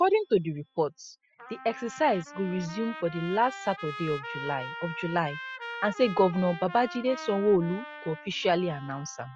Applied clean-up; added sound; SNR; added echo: classical method spectral subtraction.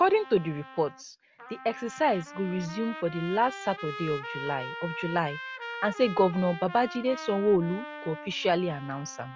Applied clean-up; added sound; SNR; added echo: none; Trumpet; 12 dB; none.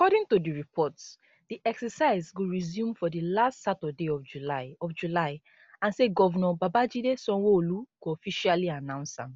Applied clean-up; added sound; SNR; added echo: none; none; none; none.